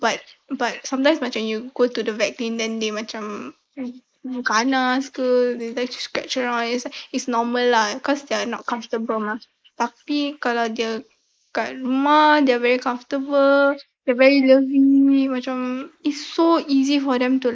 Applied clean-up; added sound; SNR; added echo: neural mask model Resemble Enhance denoiser.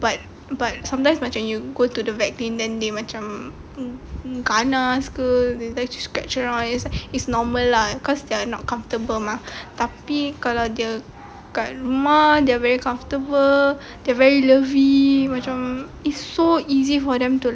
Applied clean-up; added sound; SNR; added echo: none; none; none; none.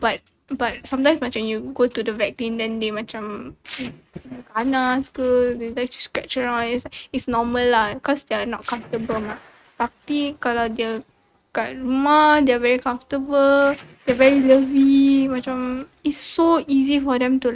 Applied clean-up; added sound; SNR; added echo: neural mask model RNNoise.